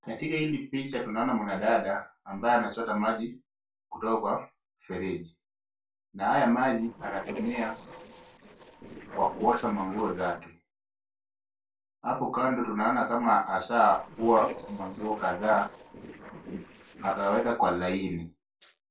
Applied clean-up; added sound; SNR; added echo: neural separator model SepFormer DNS4.